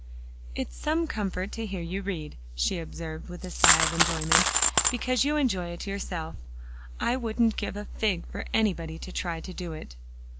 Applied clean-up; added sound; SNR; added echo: none; Coin (dropping); -5 dB; none.